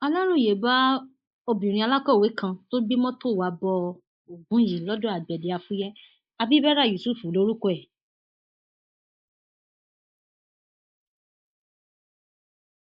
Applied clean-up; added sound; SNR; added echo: neural mask model Resemble Enhance denoiser.